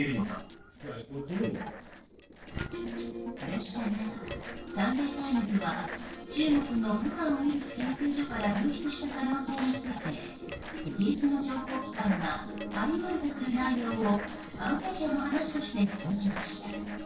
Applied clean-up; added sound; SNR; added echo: neural separator model SepFormer DNS4.